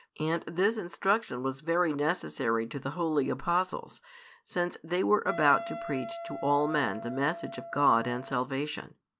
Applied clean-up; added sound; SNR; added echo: none; Wind instrument, woodwind instrument; 11 dB; none.